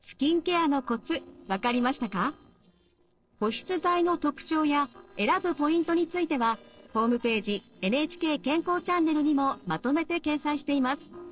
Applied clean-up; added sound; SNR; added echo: neural separator model SepFormer DNS4.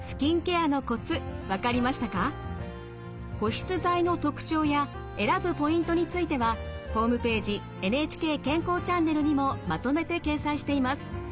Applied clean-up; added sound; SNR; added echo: none; none; none; none.